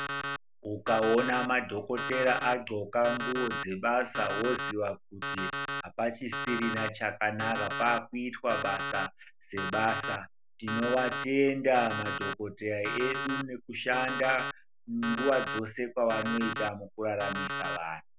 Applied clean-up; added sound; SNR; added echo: none; Alarm; 5 dB; none.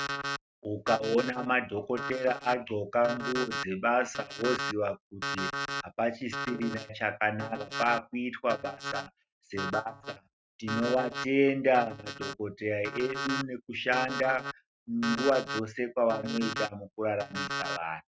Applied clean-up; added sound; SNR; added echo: neural mask model RNNoise.